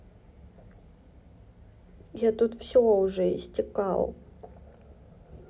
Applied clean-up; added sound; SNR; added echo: none; none; none; none.